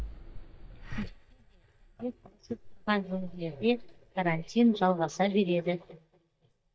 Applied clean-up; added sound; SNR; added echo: neural mask model DeepFilterNet 3.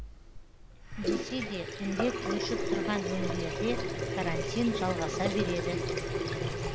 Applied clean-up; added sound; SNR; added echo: none; Sink (filling or washing) / Water tap, faucet; -2 dB; none.